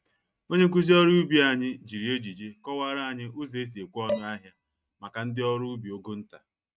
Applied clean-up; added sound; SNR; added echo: neural mask model RNNoise.